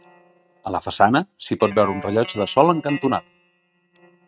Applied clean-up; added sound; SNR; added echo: neural mask model RNNoise.